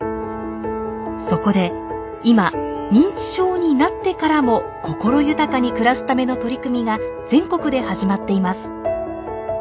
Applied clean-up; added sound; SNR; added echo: none; none; none; none.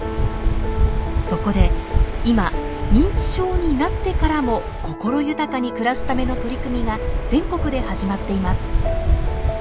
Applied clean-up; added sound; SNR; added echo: none; Waves, surf; -2 dB; none.